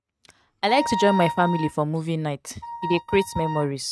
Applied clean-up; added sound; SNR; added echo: neural mask model RNNoise.